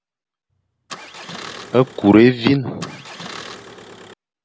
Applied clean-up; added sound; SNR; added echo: none; Engine starting; 16 dB; none.